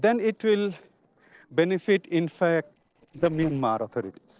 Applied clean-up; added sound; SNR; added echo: neural separator model SepFormer DNS4.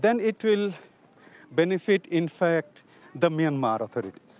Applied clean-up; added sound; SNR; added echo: none; none; none; none.